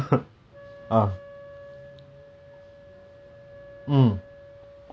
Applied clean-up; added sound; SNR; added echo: none; Wind instrument, woodwind instrument; 19 dB; none.